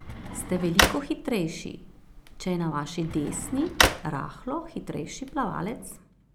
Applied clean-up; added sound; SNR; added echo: none; Drawer open or close; 0 dB; none.